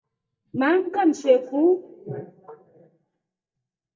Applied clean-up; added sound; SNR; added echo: neural mask model DeepFilterNet 3.